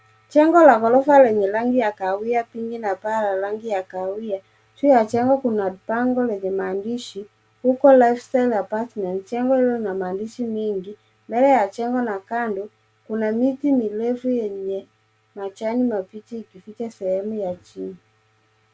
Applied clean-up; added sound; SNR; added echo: none; none; none; none.